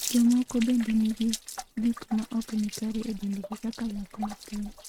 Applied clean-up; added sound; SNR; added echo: neural mask model RNNoise.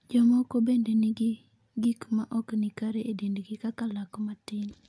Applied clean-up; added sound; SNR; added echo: none; none; none; none.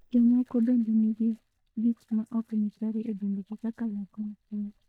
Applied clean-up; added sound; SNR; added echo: neural mask model DeepFilterNet 3.